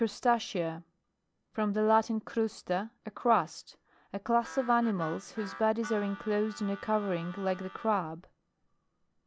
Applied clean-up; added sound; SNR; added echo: none; Harmonica; 15 dB; none.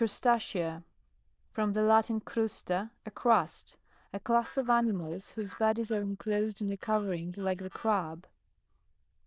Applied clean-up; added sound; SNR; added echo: neural diffusion model UNIVERSE++.